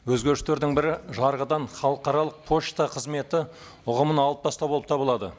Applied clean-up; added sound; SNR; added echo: none; none; none; none.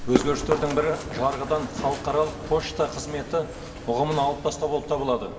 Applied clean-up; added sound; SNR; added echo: none; Run; 8 dB; reverberation time 1.8 s.